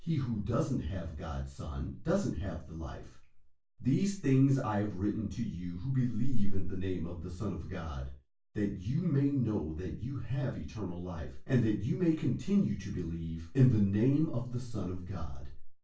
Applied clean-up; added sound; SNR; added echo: none; none; none; reverberation time 0.3 s.